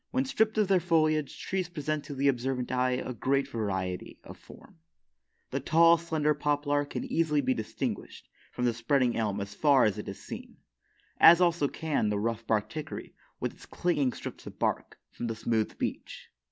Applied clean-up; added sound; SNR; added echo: none; none; none; none.